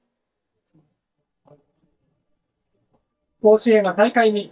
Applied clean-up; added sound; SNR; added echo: neural mask model DeepFilterNet 3.